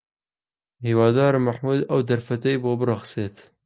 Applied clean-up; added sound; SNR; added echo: none; none; none; none.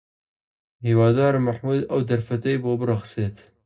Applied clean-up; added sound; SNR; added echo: none; none; none; reverberation time 0.2 s.